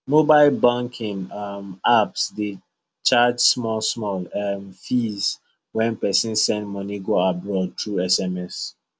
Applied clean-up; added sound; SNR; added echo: none; none; none; none.